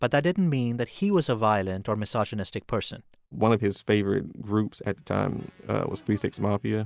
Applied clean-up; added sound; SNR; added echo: none; none; none; none.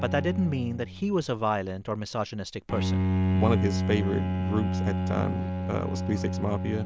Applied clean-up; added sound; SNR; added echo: none; Bowed string instrument; -1 dB; none.